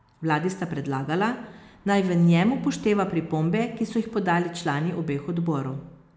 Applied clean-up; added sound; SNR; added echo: none; none; none; none.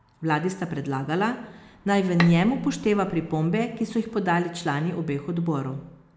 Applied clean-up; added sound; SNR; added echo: none; Bowed string instrument; 10 dB; none.